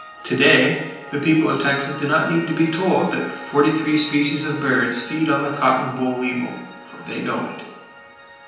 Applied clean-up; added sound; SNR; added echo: none; Piano; 17 dB; reverberation time 0.9 s.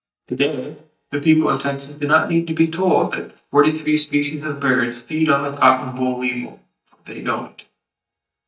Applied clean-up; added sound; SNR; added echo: neural mask model DeepFilterNet 3.